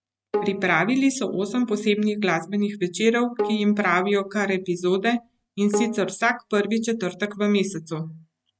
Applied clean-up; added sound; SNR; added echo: neural mask model RNNoise.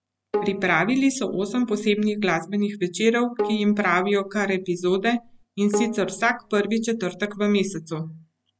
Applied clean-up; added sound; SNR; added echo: none; Bowed string instrument; 11 dB; none.